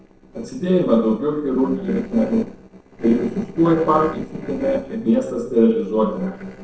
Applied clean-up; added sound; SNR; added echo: neural separator model SepFormer DNS4.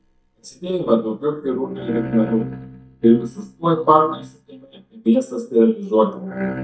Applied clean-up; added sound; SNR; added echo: neural mask model DeepFilterNet 3.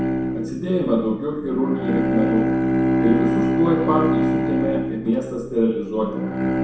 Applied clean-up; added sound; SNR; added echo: none; Bowed string instrument; -1 dB; reverberation time 0.7 s.